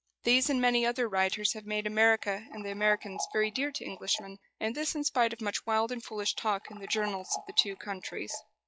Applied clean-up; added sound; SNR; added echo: classical method log-MMSE.